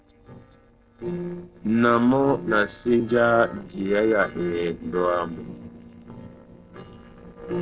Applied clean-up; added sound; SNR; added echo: neural separator model SepFormer DNS4.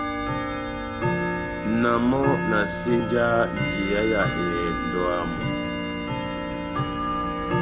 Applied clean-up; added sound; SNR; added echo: none; Tick-tock / Bell; 0 dB; none.